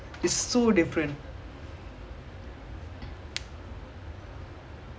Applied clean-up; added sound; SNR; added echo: none; none; none; none.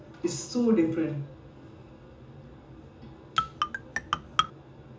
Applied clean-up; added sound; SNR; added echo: none; Marimba, xylophone; -2 dB; reverberation time 0.7 s.